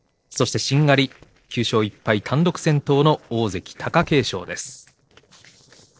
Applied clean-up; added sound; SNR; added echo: neural separator model SepFormer DNS4.